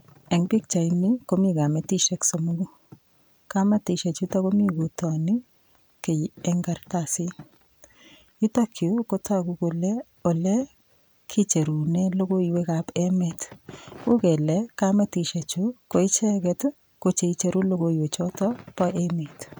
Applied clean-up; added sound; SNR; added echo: none; none; none; none.